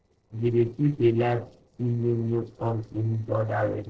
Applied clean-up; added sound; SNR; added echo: neural separator model SepFormer DNS4.